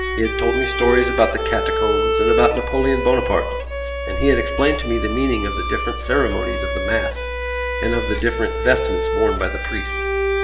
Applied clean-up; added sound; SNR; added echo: none; Bowed string instrument; 2 dB; reverberation time 1.1 s.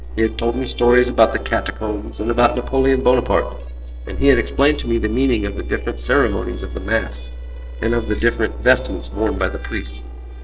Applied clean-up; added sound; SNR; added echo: neural separator model SepFormer DNS4.